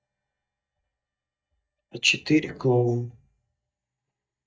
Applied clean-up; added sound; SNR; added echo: neural mask model DeepFilterNet 3.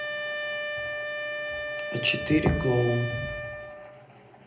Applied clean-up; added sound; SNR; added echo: none; Wind instrument, woodwind instrument; 4 dB; reverberation time 0.5 s.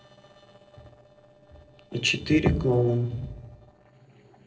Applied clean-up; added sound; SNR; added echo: neural separator model SepFormer DNS4.